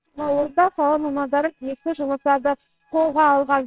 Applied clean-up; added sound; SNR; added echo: neural separator model SepFormer WHAMR!.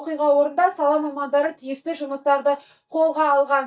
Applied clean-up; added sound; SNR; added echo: neural mask model DeepFilterNet 3.